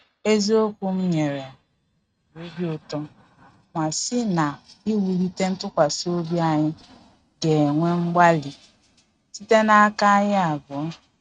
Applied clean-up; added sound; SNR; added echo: neural mask model RNNoise.